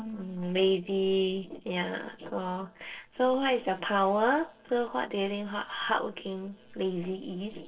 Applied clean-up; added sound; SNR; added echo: neural separator model SepFormer DNS4.